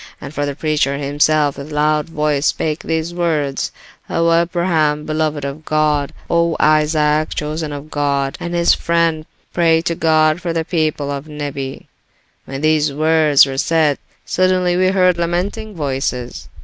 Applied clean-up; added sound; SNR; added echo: none; none; none; none.